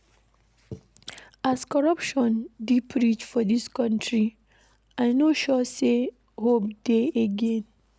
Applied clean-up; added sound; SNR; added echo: none; none; none; none.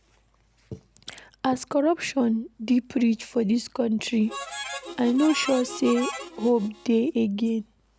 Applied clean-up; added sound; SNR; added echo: none; Harmonica; 10 dB; none.